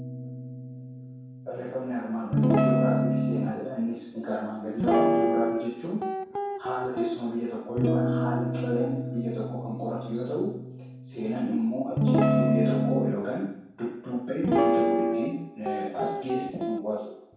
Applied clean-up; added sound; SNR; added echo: none; Guitar; -4 dB; reverberation time 0.7 s.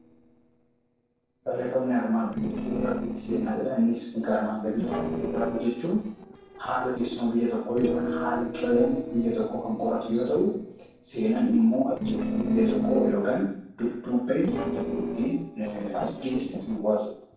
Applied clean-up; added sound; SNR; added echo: neural separator model SepFormer DNS4.